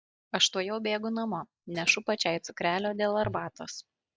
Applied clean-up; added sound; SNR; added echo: neural mask model DeepFilterNet 3.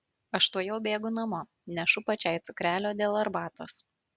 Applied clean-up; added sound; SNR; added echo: none; none; none; none.